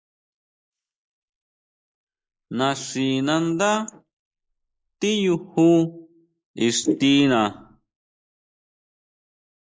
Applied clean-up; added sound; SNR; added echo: neural mask model Resemble Enhance denoiser.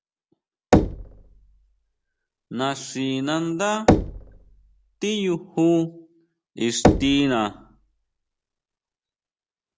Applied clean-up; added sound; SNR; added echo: none; Knock / Wood; 0 dB; none.